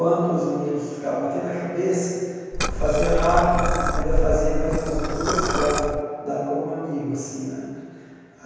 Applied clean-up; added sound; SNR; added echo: none; Liquid; -2 dB; reverberation time 1.9 s.